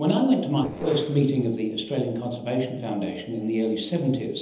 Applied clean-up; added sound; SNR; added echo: neural separator model SepFormer DNS4.